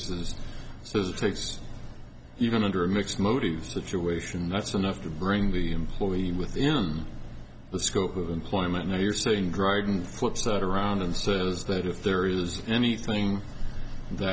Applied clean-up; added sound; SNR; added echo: none; none; none; none.